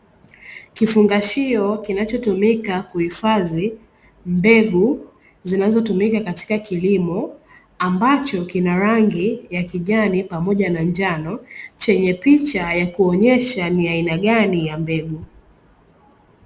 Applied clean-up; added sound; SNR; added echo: none; none; none; none.